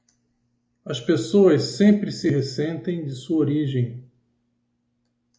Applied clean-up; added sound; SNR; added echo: none; none; none; none.